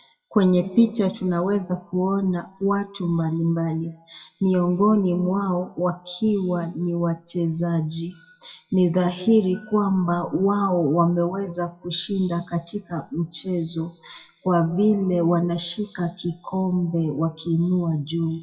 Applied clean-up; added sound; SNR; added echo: classical method WPE with log-MMSE.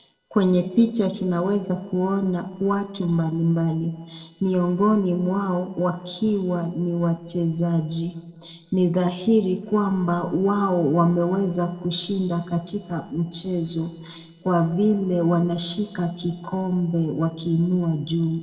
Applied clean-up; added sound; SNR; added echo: neural separator model SepFormer DNS4.